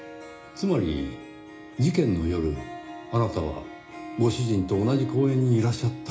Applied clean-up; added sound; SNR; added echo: none; Harp; 13 dB; reverberation time 0.4 s.